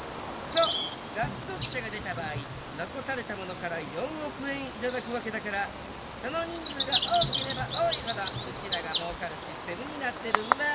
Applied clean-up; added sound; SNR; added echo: none; Bird vocalization, bird call, bird song; 1 dB; none.